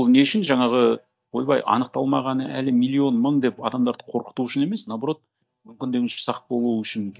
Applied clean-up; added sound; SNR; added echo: neural mask model DeepFilterNet 3.